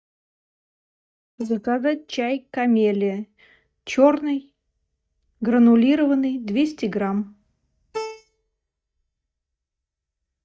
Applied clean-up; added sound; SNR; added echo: neural mask model DeepFilterNet 3.